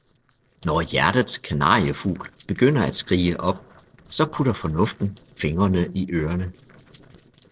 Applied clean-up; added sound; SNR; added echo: neural separator model SepFormer DNS4.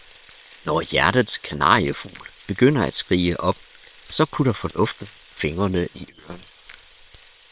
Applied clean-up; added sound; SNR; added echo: neural separator model SepFormer WHAM!.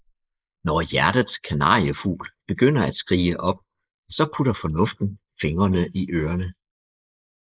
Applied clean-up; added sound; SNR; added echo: neural mask model Resemble Enhance denoiser.